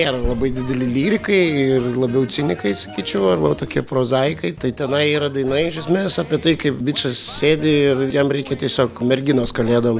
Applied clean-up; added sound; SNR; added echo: none; Thump, thud; 18 dB; none.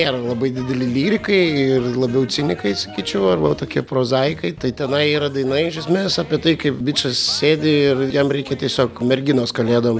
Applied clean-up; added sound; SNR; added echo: none; none; none; none.